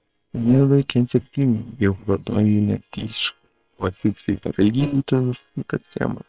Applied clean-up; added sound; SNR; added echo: neural separator model SepFormer WHAM!.